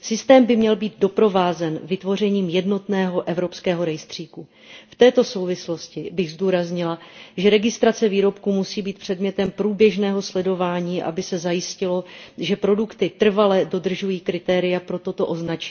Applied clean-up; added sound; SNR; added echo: none; none; none; reverberation time 0.3 s.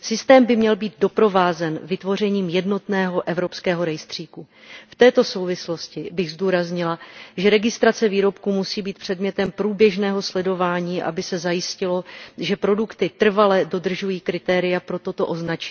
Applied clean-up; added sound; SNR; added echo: none; none; none; none.